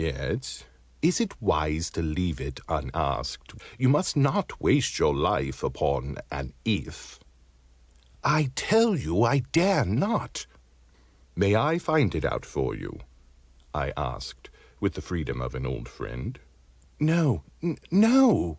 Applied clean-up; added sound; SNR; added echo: none; none; none; none.